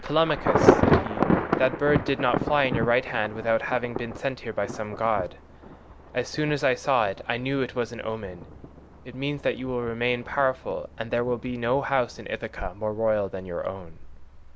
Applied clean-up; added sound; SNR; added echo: none; Thunder / Traffic noise, roadway noise / Rain / Insect; 2 dB; none.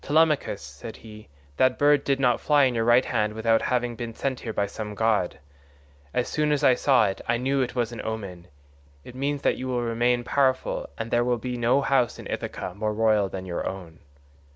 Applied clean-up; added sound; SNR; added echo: none; none; none; none.